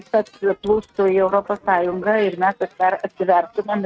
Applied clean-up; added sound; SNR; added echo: neural mask model RNNoise.